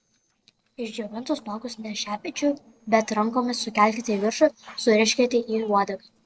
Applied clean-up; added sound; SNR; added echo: neural separator model SepFormer DNS4.